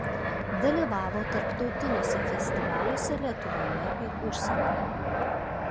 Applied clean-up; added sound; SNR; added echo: none; Fixed-wing aircraft, airplane; -4 dB; none.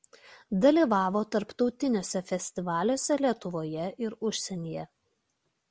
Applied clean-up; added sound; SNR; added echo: none; none; none; none.